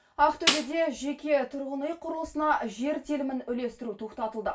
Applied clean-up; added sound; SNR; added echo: none; Snare drum; 2 dB; reverberation time 0.2 s.